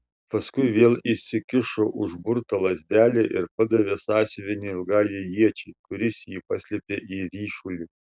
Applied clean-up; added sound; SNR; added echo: none; none; none; none.